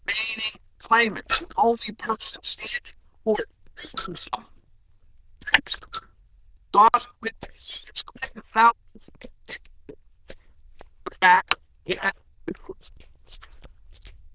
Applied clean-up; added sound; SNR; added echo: neural diffusion model UNIVERSE++.